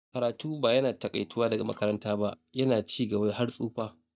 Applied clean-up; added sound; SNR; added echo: neural mask model DeepFilterNet 3.